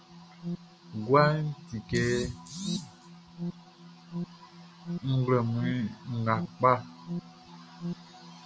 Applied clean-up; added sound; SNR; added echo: none; Alarm; 10 dB; none.